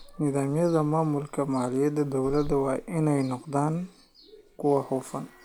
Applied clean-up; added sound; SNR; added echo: none; Crackle; 19 dB; none.